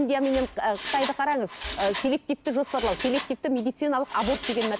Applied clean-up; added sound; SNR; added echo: none; Mechanisms; 11 dB; none.